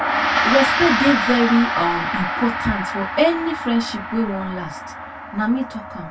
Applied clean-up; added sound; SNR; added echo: none; Gong; 2 dB; reverberation time 0.1 s.